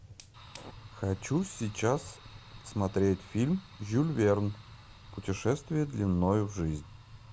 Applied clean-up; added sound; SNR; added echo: none; Fire; 18 dB; none.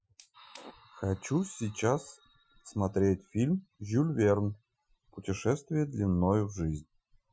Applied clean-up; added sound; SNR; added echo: classical method Wiener filter.